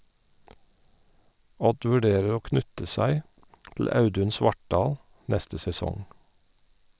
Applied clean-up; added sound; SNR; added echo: none; none; none; none.